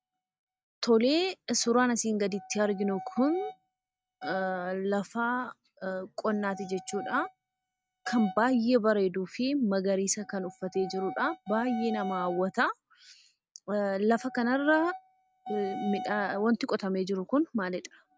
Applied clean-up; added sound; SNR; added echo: neural mask model RNNoise.